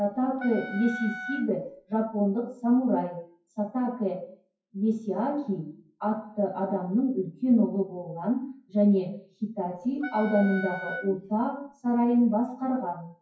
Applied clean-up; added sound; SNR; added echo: classical method WPE with log-MMSE.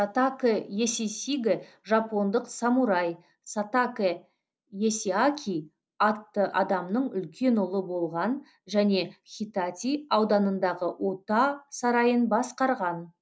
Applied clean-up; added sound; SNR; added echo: none; none; none; none.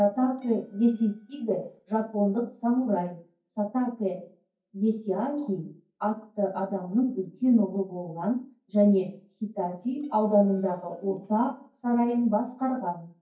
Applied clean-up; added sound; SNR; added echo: neural mask model DeepFilterNet 3.